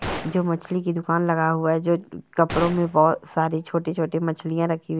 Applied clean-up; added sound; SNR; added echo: none; Gunshot, gunfire; 14 dB; none.